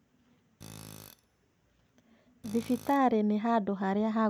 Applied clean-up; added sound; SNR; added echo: none; Tools; 20 dB; none.